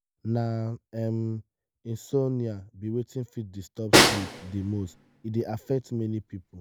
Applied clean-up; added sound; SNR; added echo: none; Snare drum; -5 dB; none.